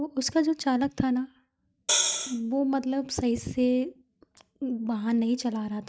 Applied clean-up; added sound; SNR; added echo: neural mask model RNNoise.